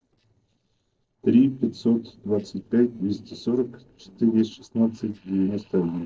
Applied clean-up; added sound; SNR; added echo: neural separator model SepFormer DNS4.